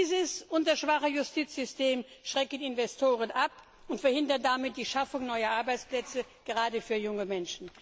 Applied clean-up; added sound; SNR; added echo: none; none; none; none.